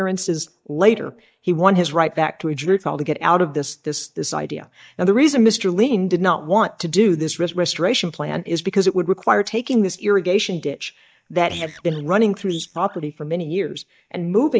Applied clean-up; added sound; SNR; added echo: neural mask model DeepFilterNet 3.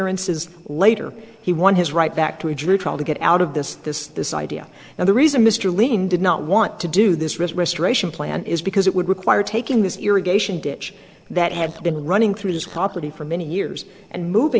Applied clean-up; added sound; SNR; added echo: neural separator model SepFormer DNS4.